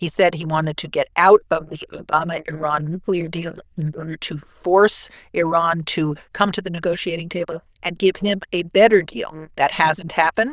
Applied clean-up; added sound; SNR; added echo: neural diffusion model UNIVERSE++.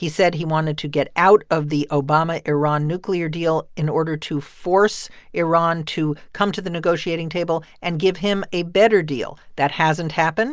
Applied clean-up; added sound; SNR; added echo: none; none; none; none.